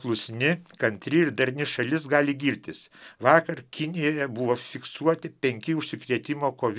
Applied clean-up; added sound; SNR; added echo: none; none; none; none.